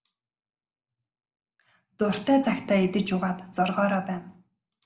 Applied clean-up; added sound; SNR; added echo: none; none; none; none.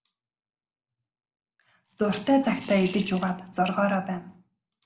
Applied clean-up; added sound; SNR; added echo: none; Coin (dropping) / Glass; 18 dB; none.